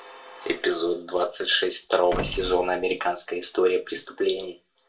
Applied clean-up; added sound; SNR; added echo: none; Slam; 12 dB; reverberation time 0.2 s.